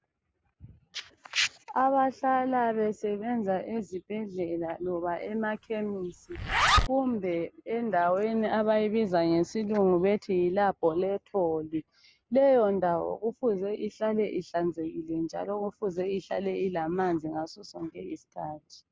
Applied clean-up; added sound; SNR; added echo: none; Zipper (clothing); 2 dB; none.